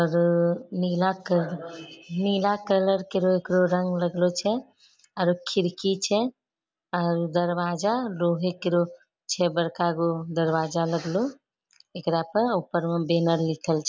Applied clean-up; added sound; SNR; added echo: none; none; none; none.